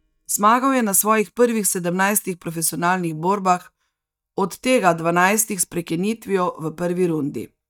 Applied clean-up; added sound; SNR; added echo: neural mask model DeepFilterNet 3.